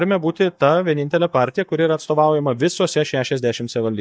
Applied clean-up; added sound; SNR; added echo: neural mask model DeepFilterNet 3.